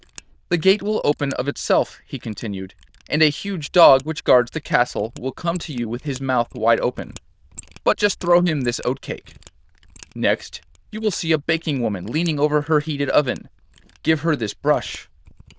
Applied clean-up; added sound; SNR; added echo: neural diffusion model UNIVERSE++.